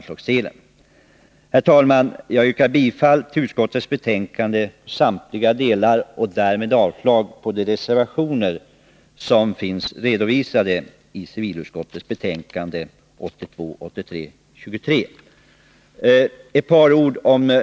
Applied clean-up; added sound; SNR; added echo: none; none; none; none.